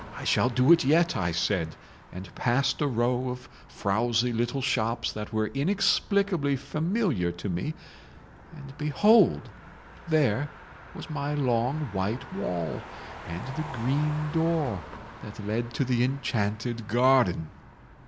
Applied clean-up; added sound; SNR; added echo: none; Motor vehicle (road); 18 dB; none.